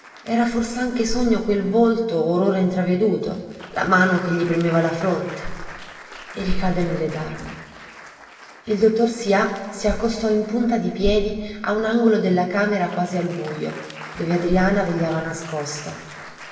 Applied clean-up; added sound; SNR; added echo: none; Applause; 19 dB; reverberation time 1.4 s.